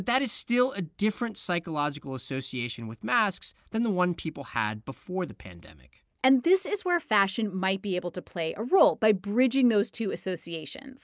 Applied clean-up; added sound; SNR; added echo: none; none; none; none.